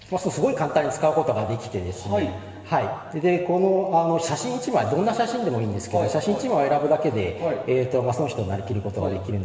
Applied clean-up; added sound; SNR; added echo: none; none; none; reverberation time 2.8 s.